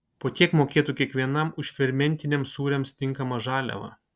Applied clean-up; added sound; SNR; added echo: none; none; none; none.